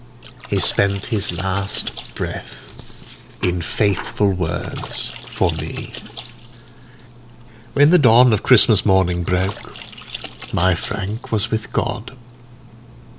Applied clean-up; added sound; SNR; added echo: none; Splash, splatter; 17 dB; none.